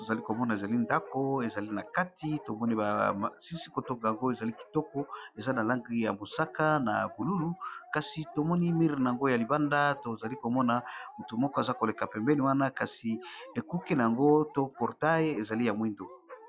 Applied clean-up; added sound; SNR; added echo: classical method log-MMSE.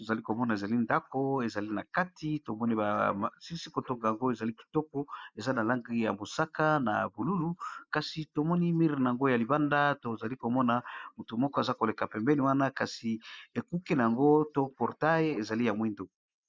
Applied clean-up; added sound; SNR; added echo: neural mask model Resemble Enhance denoiser.